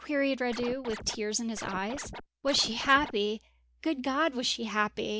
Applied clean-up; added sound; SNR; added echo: none; Scratching (performance technique); 11 dB; none.